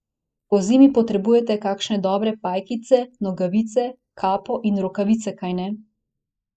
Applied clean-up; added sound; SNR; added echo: neural mask model Resemble Enhance denoiser.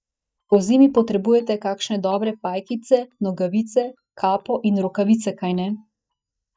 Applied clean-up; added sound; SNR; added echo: neural mask model DeepFilterNet 3.